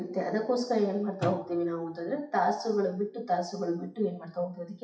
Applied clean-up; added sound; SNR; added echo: classical method WPE with log-MMSE.